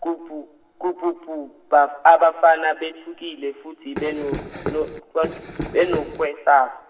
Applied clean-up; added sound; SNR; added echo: none; Run; 9 dB; reverberation time 2.1 s.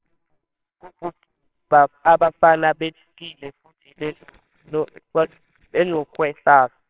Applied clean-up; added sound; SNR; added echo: neural separator model SepFormer WHAMR!.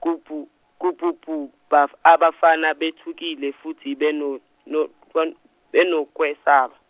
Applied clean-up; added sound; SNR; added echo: none; none; none; none.